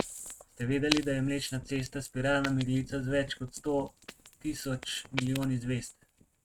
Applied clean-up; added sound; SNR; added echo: neural mask model RNNoise.